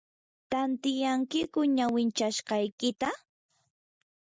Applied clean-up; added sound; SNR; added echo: none; none; none; none.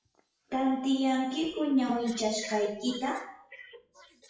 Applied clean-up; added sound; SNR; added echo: classical method WPE with log-MMSE.